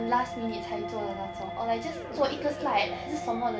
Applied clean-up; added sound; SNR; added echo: none; Bowed string instrument + Musical instrument; 6 dB; none.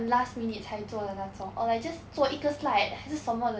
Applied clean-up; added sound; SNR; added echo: none; none; none; none.